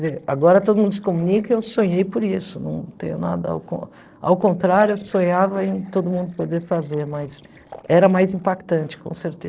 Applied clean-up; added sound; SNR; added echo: neural separator model SepFormer DNS4.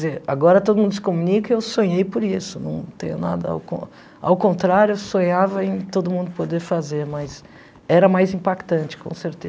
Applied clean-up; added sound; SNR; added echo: none; none; none; none.